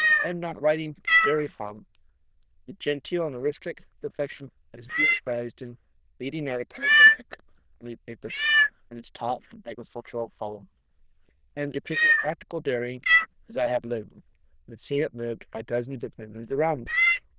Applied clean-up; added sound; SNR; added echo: neural diffusion model UNIVERSE++.